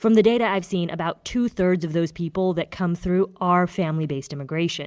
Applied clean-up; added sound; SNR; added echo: none; none; none; none.